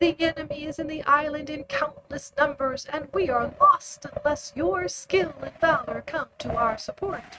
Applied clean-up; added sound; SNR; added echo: neural mask model RNNoise.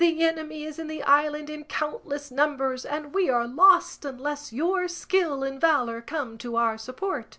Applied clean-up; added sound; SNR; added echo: none; none; none; none.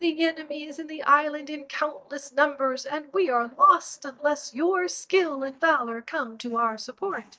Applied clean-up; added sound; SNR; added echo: neural mask model DeepFilterNet 3.